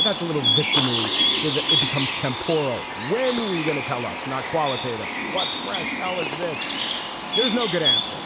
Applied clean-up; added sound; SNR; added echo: none; Bird; -4 dB; none.